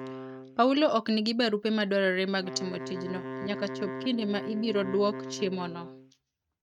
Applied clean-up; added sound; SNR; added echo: neural mask model RNNoise.